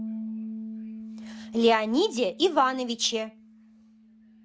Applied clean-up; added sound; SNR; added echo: none; Bass guitar; 12 dB; none.